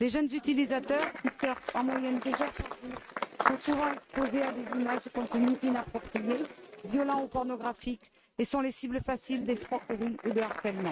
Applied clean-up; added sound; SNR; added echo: neural mask model RNNoise.